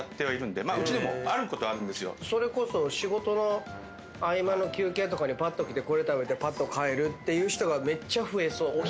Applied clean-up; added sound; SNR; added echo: none; none; none; none.